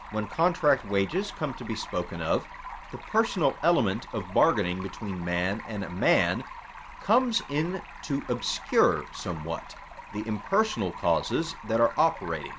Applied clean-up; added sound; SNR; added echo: none; Stream; 14 dB; none.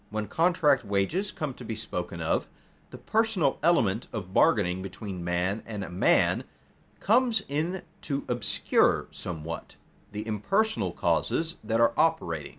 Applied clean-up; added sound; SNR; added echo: none; none; none; none.